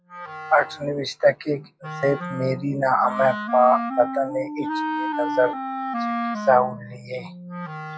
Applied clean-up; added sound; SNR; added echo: classical method log-MMSE.